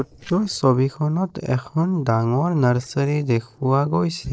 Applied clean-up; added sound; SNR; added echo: neural separator model SepFormer DNS4.